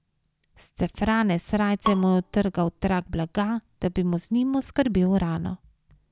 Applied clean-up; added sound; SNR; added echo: none; Bowed string instrument; 12 dB; none.